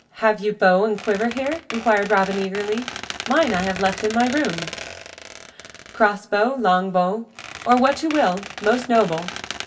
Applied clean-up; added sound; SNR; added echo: none; Squeak; 13 dB; reverberation time 0.2 s.